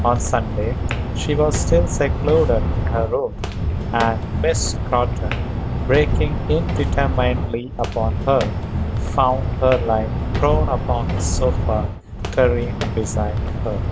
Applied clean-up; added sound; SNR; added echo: none; Walk, footsteps; -1 dB; none.